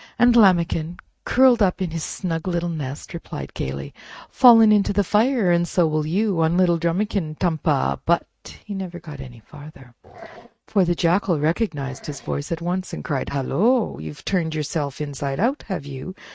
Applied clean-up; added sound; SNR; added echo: neural mask model RNNoise.